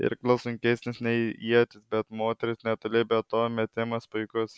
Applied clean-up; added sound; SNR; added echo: none; none; none; none.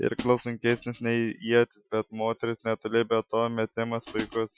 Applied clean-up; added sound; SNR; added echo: classical method Wiener filter.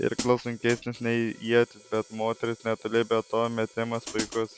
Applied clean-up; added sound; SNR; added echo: none; Hi-hat; 15 dB; none.